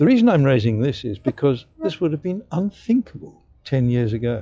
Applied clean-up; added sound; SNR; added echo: classical method log-MMSE.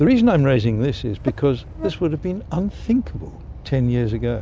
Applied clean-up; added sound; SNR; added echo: none; Buzz; 14 dB; none.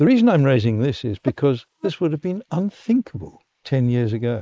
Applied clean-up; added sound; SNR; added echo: neural mask model Resemble Enhance denoiser.